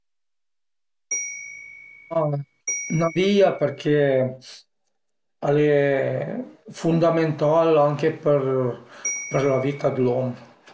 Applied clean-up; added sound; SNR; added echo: none; Bell; 12 dB; none.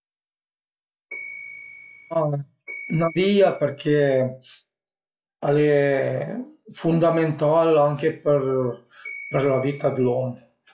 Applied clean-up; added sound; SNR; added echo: classical method log-MMSE.